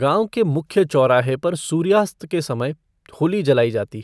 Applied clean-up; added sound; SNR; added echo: none; none; none; none.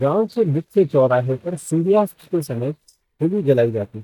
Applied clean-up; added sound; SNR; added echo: neural mask model DeepFilterNet 3.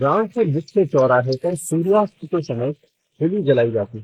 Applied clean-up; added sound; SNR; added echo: neural mask model Resemble Enhance denoiser.